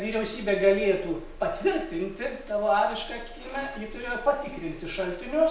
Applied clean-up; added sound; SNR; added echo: none; none; none; none.